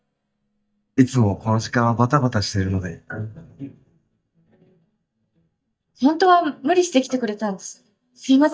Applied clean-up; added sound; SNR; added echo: neural mask model DeepFilterNet 3.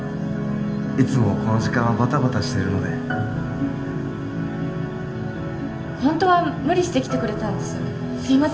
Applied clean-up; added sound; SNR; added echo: none; Motorcycle / Engine; 17 dB; reverberation time 1.9 s.